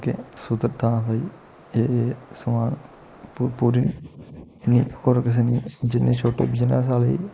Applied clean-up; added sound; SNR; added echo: neural mask model Resemble Enhance denoiser.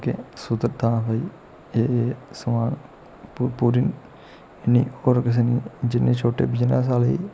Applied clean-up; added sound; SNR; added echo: none; none; none; none.